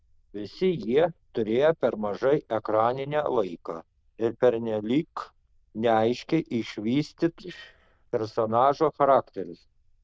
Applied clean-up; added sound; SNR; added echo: neural diffusion model UNIVERSE++.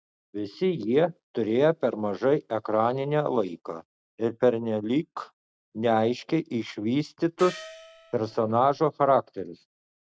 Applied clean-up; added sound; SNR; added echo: none; Gong; 18 dB; none.